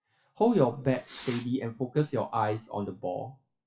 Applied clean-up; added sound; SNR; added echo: classical method WPE with log-MMSE.